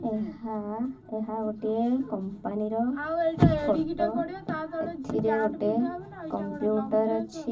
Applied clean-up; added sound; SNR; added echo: none; none; none; reverberation time 0.4 s.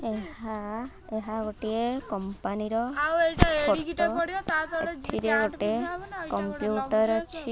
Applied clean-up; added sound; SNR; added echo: none; none; none; none.